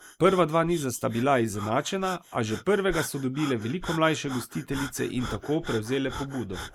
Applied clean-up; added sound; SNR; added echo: neural mask model Resemble Enhance denoiser.